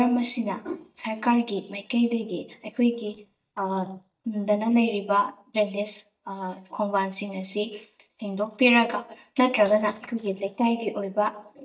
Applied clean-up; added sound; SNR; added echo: neural mask model DeepFilterNet 3.